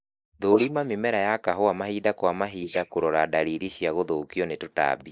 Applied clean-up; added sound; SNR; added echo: neural mask model Resemble Enhance denoiser.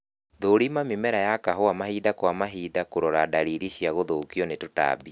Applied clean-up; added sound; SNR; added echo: none; none; none; none.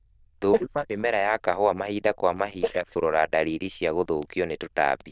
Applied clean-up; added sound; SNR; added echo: neural diffusion model UNIVERSE++.